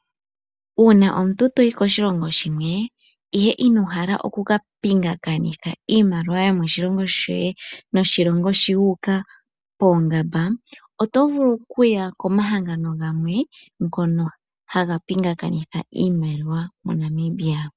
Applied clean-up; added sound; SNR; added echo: none; none; none; none.